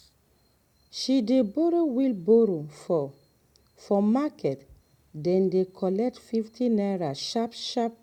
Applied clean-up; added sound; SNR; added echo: none; none; none; none.